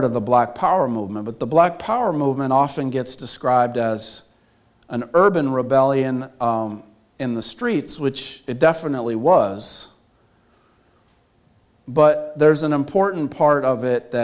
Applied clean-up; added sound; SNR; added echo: none; none; none; none.